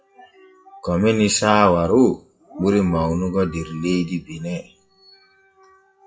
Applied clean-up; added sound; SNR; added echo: classical method WPE with log-MMSE.